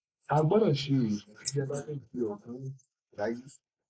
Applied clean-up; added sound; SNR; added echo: neural mask model Resemble Enhance denoiser.